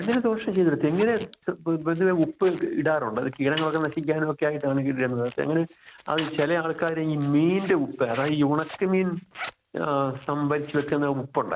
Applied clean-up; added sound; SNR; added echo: none; Zipper (clothing) + Snare drum; 17 dB; none.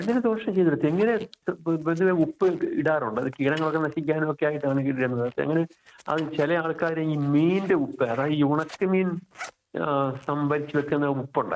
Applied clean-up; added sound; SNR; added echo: neural mask model RNNoise.